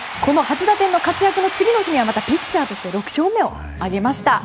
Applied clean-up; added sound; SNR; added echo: none; none; none; none.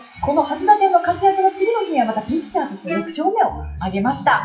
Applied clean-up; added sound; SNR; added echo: classical method WPE with log-MMSE.